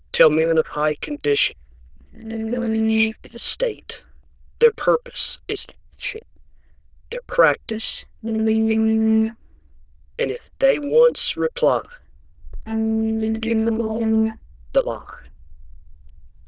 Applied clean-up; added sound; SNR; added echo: neural diffusion model UNIVERSE++.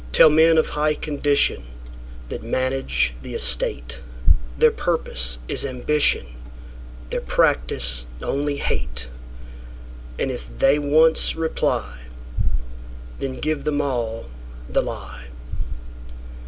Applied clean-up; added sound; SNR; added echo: none; none; none; none.